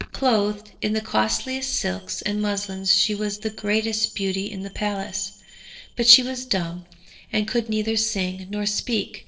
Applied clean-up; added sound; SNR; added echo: neural separator model SepFormer DNS4.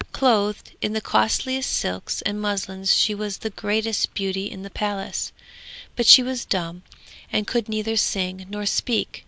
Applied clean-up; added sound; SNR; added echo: none; none; none; none.